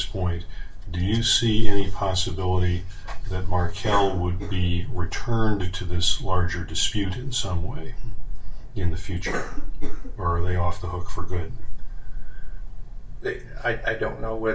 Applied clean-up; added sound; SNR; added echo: none; Cough; 15 dB; reverberation time 0.2 s.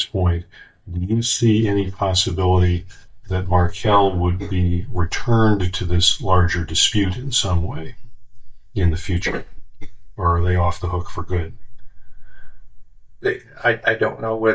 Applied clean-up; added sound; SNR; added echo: neural mask model DeepFilterNet 3.